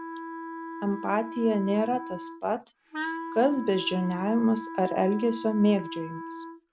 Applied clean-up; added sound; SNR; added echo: none; Wind instrument, woodwind instrument; 10 dB; none.